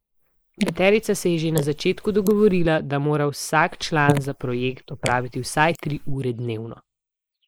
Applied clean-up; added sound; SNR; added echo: neural mask model Resemble Enhance denoiser.